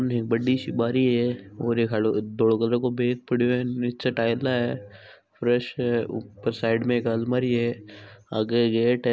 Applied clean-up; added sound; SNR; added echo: none; none; none; none.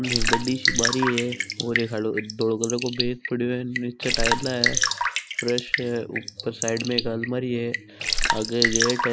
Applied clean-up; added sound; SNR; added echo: none; Raindrop / Drip; 0 dB; none.